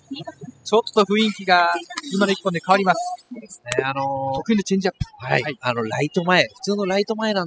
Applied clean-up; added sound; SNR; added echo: classical method spectral subtraction.